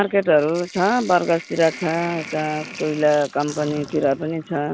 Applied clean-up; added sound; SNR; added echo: none; Sink (filling or washing); 16 dB; none.